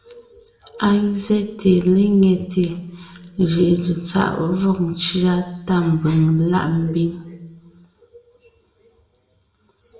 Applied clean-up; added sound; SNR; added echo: none; none; none; reverberation time 0.7 s.